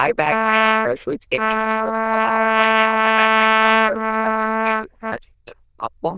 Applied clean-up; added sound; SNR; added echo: neural diffusion model UNIVERSE++.